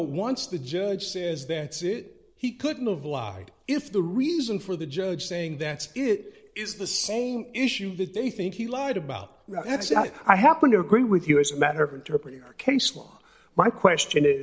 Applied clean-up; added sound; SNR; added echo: none; none; none; none.